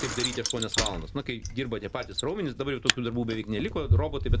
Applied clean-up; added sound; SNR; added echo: none; Mechanisms + Bicycle; -1 dB; none.